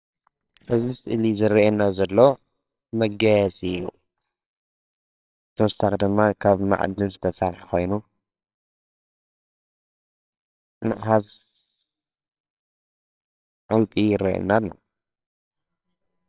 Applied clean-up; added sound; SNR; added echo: neural separator model SepFormer WHAMR!.